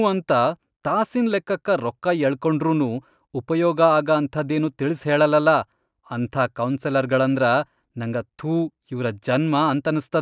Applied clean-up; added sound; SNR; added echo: none; none; none; none.